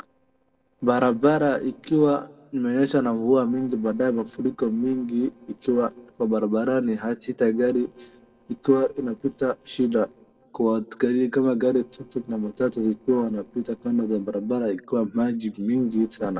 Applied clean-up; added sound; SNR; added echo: neural separator model SepFormer DNS4.